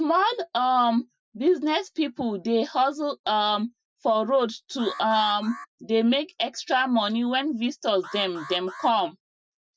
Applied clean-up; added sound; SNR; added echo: classical method Wiener filter.